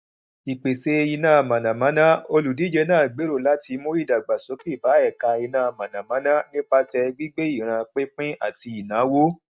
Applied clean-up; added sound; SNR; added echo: neural mask model DeepFilterNet 3.